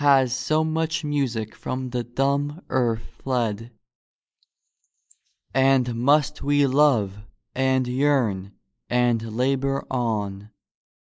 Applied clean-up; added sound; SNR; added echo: neural mask model Resemble Enhance denoiser.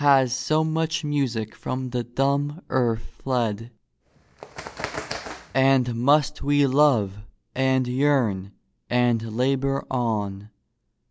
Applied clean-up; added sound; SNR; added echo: none; Bird; 12 dB; none.